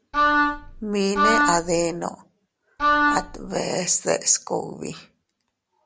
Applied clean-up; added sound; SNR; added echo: none; Wind instrument, woodwind instrument; -4 dB; none.